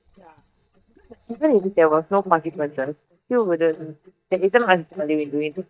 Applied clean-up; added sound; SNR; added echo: neural mask model DeepFilterNet 3.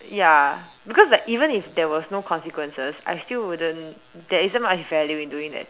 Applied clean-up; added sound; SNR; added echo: none; none; none; none.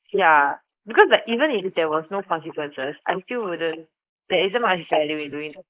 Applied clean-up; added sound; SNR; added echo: neural mask model Resemble Enhance denoiser.